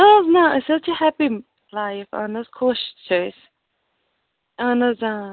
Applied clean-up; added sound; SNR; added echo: none; none; none; none.